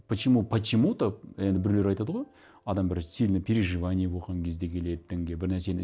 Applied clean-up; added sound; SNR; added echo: none; none; none; none.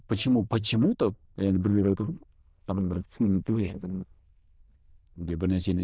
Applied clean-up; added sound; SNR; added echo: neural diffusion model UNIVERSE++.